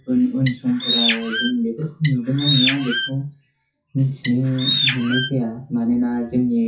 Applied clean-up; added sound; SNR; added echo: classical method WPE with log-MMSE.